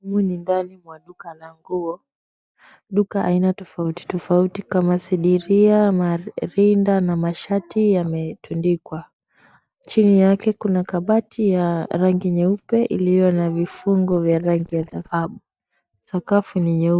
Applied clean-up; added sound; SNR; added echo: neural mask model DeepFilterNet 3.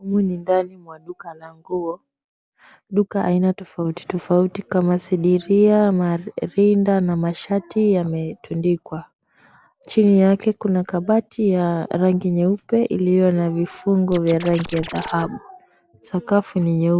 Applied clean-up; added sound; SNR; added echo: none; Scratching (performance technique); 14 dB; none.